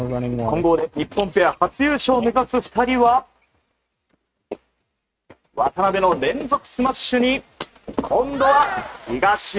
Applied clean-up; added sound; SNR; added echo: neural mask model RNNoise.